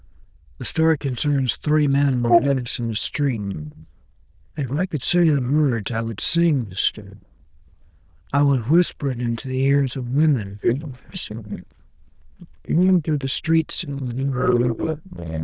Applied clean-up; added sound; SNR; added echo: neural diffusion model UNIVERSE++.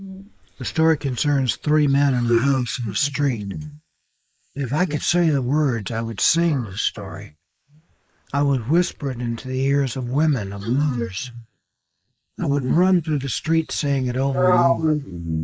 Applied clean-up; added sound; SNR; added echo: neural mask model Resemble Enhance denoiser.